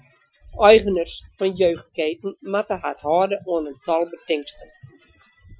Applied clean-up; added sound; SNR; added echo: classical method Wiener filter.